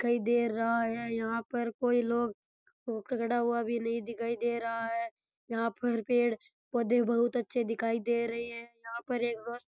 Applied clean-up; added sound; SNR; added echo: none; none; none; none.